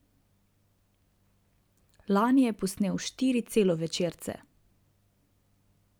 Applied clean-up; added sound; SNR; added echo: none; none; none; none.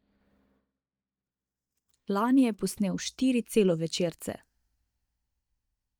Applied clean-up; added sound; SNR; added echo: neural mask model DeepFilterNet 3.